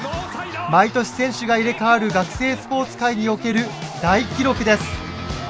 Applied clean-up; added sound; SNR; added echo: none; none; none; none.